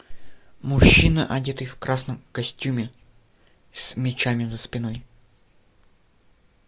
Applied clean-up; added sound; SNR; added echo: none; none; none; none.